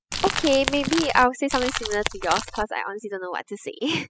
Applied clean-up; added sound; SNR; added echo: classical method spectral subtraction.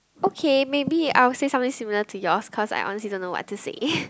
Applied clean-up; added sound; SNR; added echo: none; none; none; none.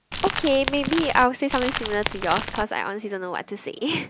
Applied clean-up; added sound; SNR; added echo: none; Crumpling, crinkling / Crackle; 4 dB; none.